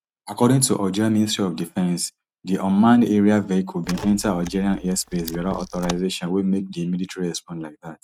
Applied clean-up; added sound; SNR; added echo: neural mask model RNNoise.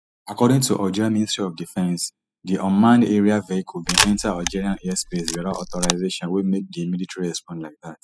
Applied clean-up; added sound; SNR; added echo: classical method spectral subtraction.